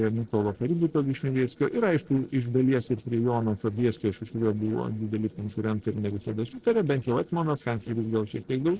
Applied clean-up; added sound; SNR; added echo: neural separator model SepFormer DNS4.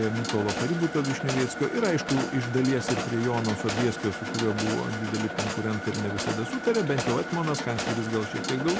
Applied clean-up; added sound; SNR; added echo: none; Mechanisms; 4 dB; none.